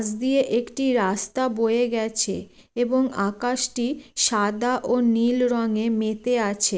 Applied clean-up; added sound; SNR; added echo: none; none; none; none.